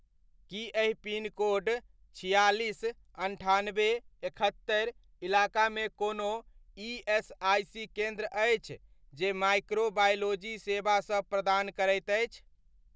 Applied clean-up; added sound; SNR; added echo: none; none; none; none.